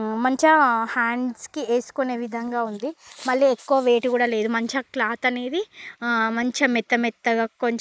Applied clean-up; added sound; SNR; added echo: neural mask model Resemble Enhance denoiser.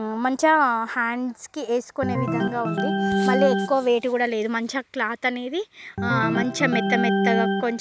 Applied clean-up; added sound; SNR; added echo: none; Organ; 3 dB; none.